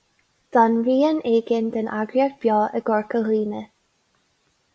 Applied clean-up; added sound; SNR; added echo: none; none; none; none.